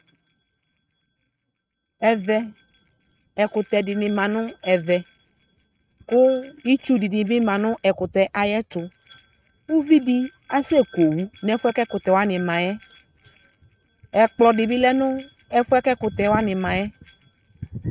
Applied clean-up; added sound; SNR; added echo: neural mask model RNNoise.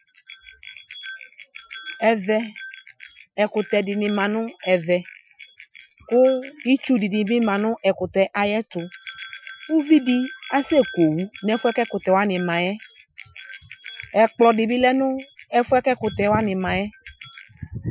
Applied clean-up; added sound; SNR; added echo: classical method Wiener filter.